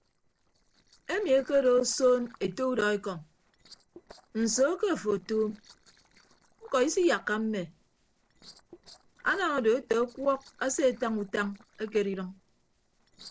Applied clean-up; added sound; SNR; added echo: neural separator model SepFormer DNS4.